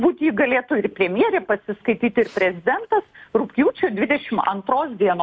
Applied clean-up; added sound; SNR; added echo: none; none; none; none.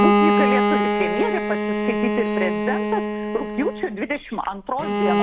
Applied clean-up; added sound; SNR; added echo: none; Bowed string instrument; -4 dB; none.